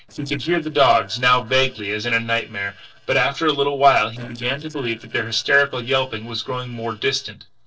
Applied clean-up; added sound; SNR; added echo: neural separator model SepFormer DNS4.